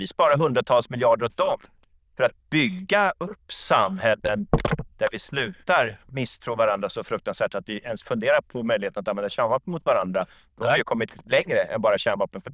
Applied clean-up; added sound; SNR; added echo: neural diffusion model UNIVERSE++.